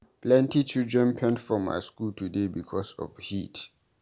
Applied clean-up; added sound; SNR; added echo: none; none; none; none.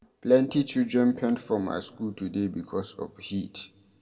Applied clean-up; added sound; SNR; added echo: none; none; none; reverberation time 1.5 s.